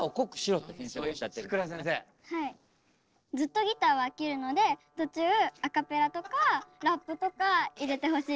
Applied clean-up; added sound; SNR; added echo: neural separator model SepFormer DNS4.